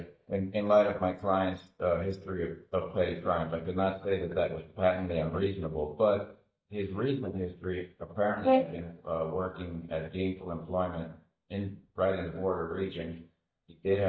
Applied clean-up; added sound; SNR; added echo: neural mask model DeepFilterNet 3.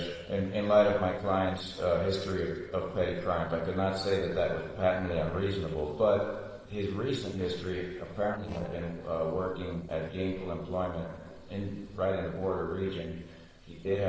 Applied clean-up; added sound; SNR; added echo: neural separator model SepFormer DNS4.